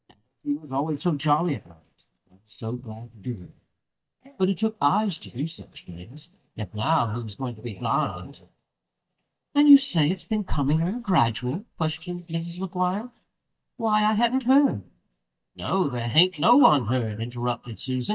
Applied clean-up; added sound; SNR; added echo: neural mask model DeepFilterNet 3.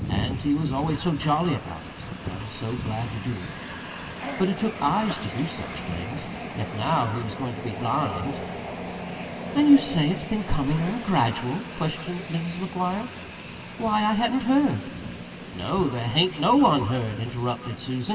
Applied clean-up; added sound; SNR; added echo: none; Train; 9 dB; reverberation time 1.4 s.